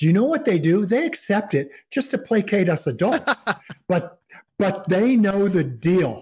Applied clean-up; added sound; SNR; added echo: none; none; none; none.